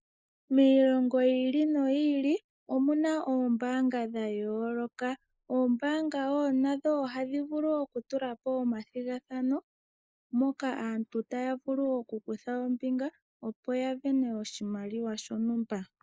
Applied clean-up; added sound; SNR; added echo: neural mask model Resemble Enhance denoiser.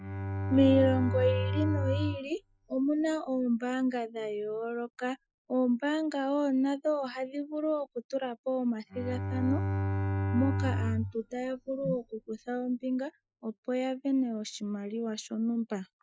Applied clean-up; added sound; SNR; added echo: classical method Wiener filter.